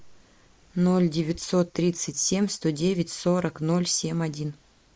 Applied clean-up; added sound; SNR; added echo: neural mask model Resemble Enhance denoiser.